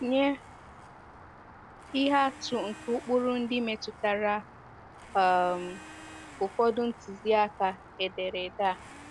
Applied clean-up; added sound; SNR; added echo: none; Domestic sounds, home sounds + Rain; 18 dB; none.